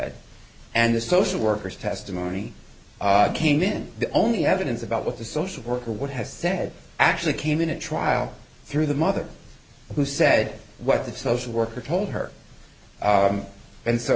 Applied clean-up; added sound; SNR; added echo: none; none; none; none.